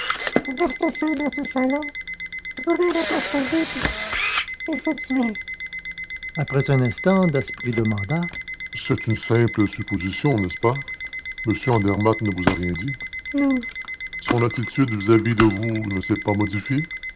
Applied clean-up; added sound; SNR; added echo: none; Camera + Alarm; 7 dB; none.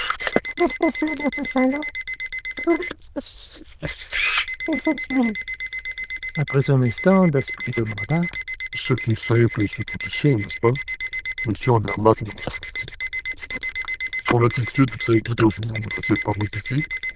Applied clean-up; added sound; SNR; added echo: neural diffusion model UNIVERSE++.